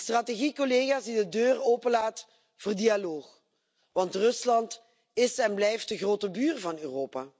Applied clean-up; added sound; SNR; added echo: none; none; none; none.